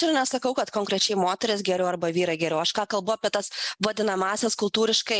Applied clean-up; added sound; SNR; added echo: none; none; none; none.